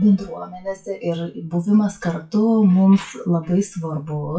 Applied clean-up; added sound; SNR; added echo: classical method WPE with log-MMSE.